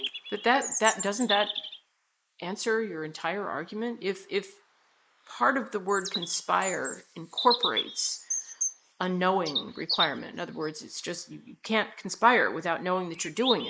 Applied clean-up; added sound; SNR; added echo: neural mask model Resemble Enhance denoiser.